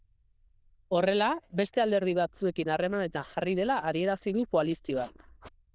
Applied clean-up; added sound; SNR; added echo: neural diffusion model UNIVERSE++.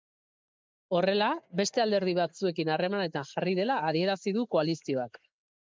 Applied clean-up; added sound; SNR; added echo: neural mask model Resemble Enhance denoiser.